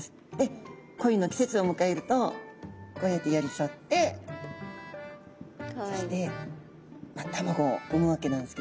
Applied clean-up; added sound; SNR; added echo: none; none; none; none.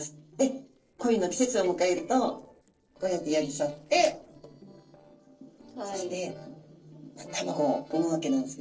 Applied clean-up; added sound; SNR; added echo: neural separator model SepFormer DNS4.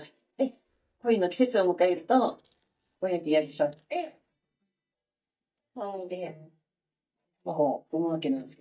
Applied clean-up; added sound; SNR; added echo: neural mask model DeepFilterNet 3.